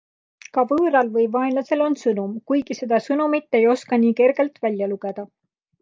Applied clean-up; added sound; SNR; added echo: none; none; none; none.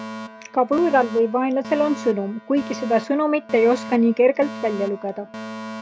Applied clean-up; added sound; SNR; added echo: none; Alarm; 13 dB; none.